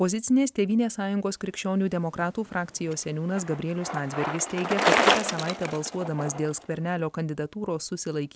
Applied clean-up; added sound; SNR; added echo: none; Bicycle; 4 dB; none.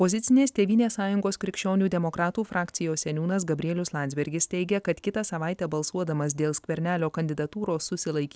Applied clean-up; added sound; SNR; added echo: none; none; none; none.